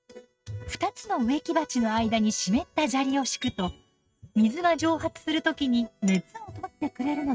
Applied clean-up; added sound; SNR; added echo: neural mask model RNNoise.